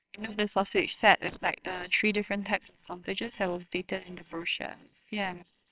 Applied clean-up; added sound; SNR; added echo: neural separator model SepFormer WHAMR!.